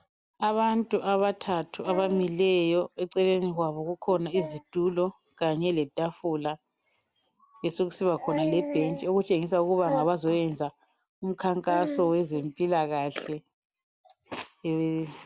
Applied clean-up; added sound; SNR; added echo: none; none; none; none.